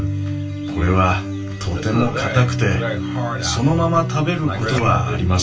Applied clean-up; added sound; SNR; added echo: none; Chink, clink; 18 dB; reverberation time 0.2 s.